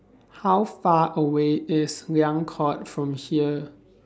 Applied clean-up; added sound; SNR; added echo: none; none; none; none.